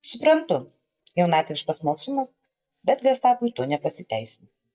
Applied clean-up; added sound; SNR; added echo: neural mask model DeepFilterNet 3.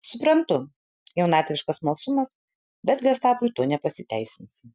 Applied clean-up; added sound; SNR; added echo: none; none; none; none.